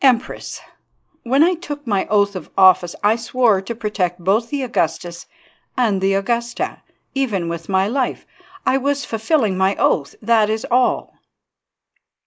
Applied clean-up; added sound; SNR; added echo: neural mask model Resemble Enhance denoiser.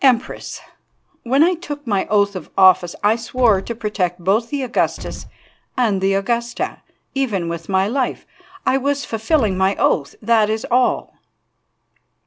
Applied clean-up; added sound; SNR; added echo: none; Explosion; 15 dB; none.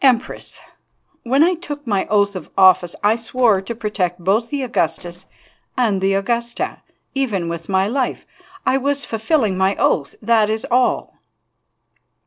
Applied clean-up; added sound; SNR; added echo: neural separator model SepFormer DNS4.